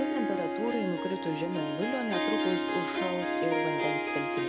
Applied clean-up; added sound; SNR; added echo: none; Harp; -3 dB; none.